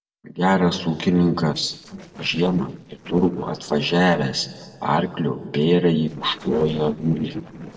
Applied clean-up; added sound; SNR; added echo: neural separator model SepFormer DNS4.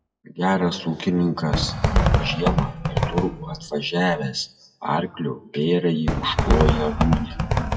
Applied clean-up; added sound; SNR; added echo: classical method WPE with log-MMSE.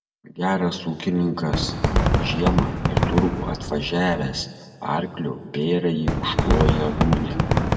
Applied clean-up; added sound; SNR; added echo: none; Fireworks; -1 dB; reverberation time 1.3 s.